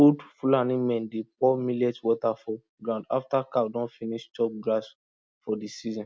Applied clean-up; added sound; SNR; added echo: none; none; none; none.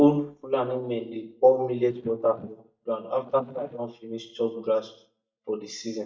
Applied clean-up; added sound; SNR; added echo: neural mask model DeepFilterNet 3.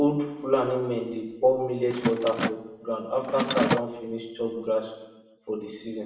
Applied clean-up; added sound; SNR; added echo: none; Mechanisms; 4 dB; reverberation time 0.9 s.